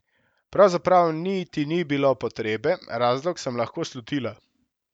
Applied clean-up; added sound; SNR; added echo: none; none; none; none.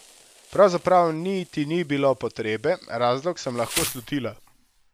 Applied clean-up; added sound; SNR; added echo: none; Insect; 15 dB; none.